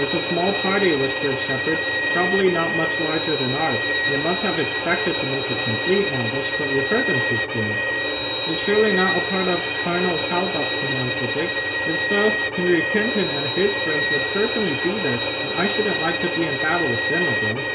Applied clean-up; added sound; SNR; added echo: none; Bowed string instrument; -1 dB; reverberation time 2.0 s.